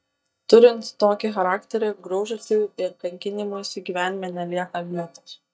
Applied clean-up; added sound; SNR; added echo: neural mask model DeepFilterNet 3.